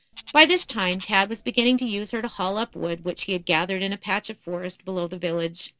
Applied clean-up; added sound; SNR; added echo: none; Bird; 19 dB; none.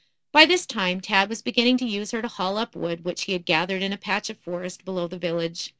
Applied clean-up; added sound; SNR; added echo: none; none; none; none.